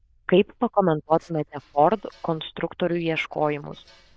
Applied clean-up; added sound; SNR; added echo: neural diffusion model UNIVERSE++.